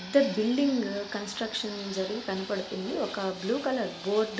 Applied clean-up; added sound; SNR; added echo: none; Fixed-wing aircraft, airplane; 13 dB; none.